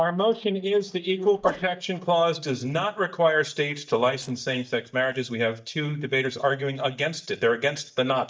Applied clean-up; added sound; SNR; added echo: neural mask model DeepFilterNet 3.